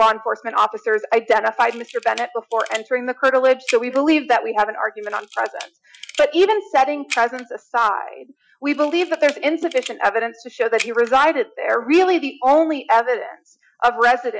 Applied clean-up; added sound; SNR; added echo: classical method Wiener filter.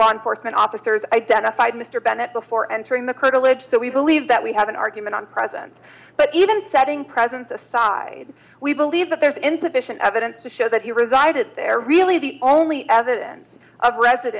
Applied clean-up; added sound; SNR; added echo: none; none; none; none.